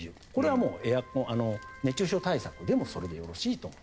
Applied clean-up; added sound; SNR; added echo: none; Rain + Organ; 19 dB; none.